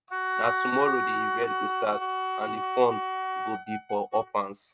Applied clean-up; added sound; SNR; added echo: neural mask model RNNoise.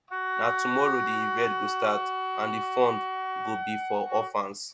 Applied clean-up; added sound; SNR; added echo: none; Wind instrument, woodwind instrument; 0 dB; none.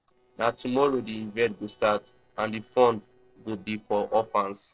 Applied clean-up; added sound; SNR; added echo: neural separator model SepFormer DNS4.